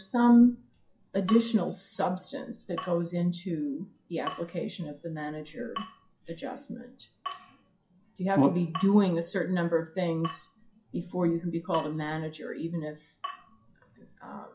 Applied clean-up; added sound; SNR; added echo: classical method WPE with log-MMSE.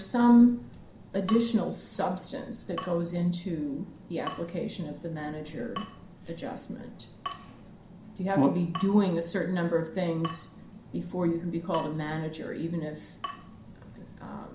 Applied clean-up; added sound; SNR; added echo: none; Drip / Water tap, faucet; 17 dB; reverberation time 0.5 s.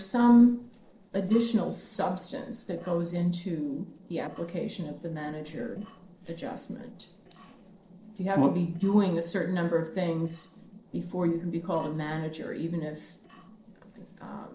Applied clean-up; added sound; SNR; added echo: neural separator model SepFormer DNS4.